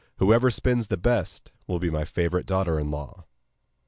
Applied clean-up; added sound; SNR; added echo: none; none; none; none.